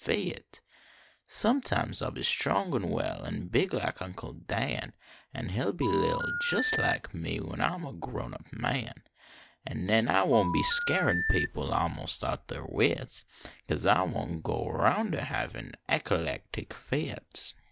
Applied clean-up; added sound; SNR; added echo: none; Telephone; 2 dB; none.